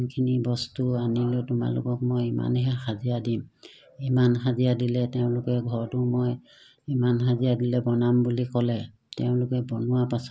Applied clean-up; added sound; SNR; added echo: none; none; none; none.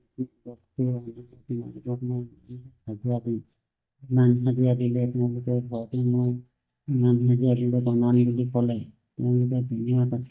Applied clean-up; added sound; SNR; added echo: neural mask model DeepFilterNet 3.